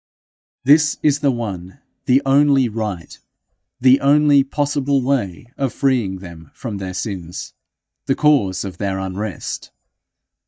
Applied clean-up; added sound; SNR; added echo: neural mask model DeepFilterNet 3.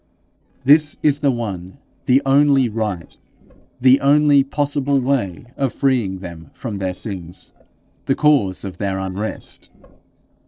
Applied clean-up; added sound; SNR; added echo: neural separator model SepFormer DNS4.